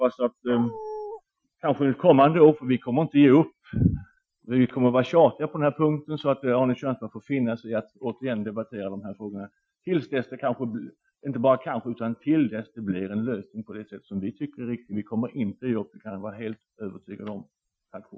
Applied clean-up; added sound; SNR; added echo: classical method Wiener filter.